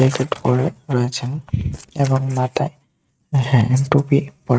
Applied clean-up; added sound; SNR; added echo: neural mask model RNNoise.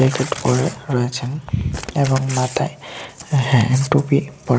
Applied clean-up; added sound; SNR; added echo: none; Crumpling, crinkling / Tearing; 15 dB; none.